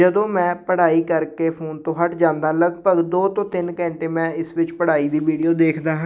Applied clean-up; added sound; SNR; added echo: none; none; none; none.